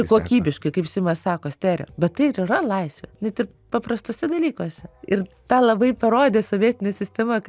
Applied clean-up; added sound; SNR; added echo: none; none; none; none.